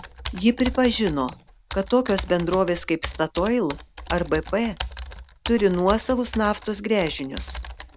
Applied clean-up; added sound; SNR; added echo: none; Computer keyboard; 12 dB; none.